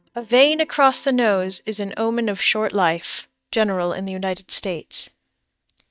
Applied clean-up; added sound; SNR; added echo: neural mask model DeepFilterNet 3.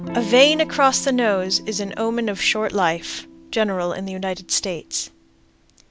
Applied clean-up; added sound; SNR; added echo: none; Electric guitar / Strum; 15 dB; none.